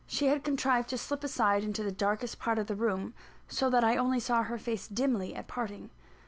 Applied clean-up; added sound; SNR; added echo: none; none; none; none.